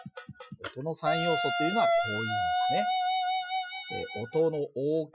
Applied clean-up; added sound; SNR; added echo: classical method Wiener filter.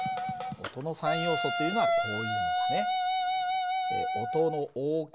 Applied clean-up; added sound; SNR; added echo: none; Wind instrument, woodwind instrument; -3 dB; none.